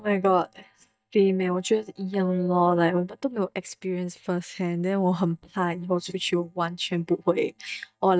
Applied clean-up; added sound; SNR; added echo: neural mask model DeepFilterNet 3.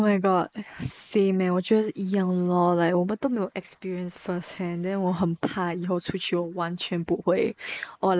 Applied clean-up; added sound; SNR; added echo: neural mask model Resemble Enhance denoiser.